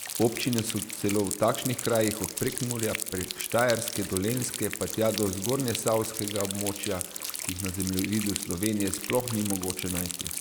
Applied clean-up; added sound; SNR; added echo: none; Rain; 6 dB; none.